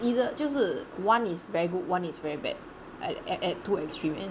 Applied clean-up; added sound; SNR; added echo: none; none; none; none.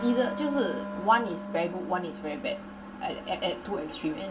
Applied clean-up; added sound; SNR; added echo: none; Wind instrument, woodwind instrument; 10 dB; reverberation time 0.2 s.